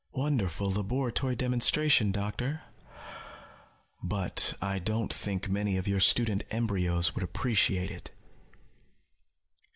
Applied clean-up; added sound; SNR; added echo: none; none; none; none.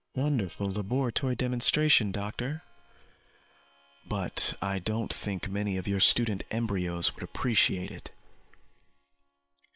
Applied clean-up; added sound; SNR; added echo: neural separator model SepFormer WHAM!.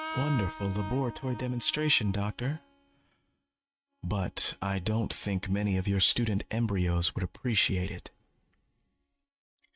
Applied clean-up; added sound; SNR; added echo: neural mask model RNNoise.